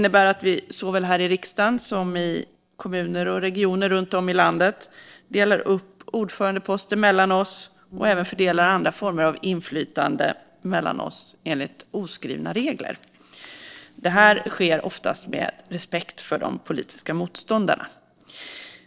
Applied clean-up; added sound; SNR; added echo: neural separator model SepFormer DNS4.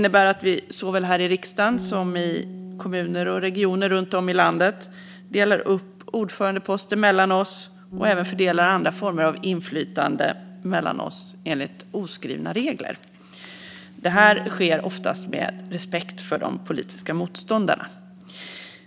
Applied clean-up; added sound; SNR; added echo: none; Bass guitar; 15 dB; none.